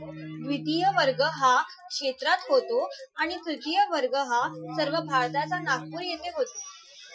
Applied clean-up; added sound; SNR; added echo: classical method Wiener filter.